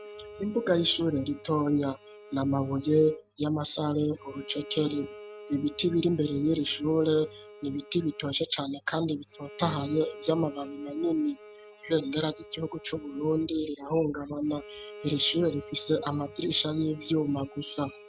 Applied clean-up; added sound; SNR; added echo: none; Bowed string instrument; 18 dB; none.